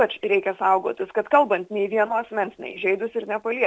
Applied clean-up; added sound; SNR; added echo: none; none; none; none.